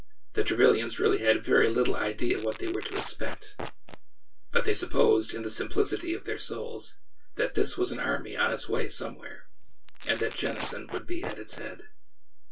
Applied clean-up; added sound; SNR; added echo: none; Tearing; 16 dB; reverberation time 0.2 s.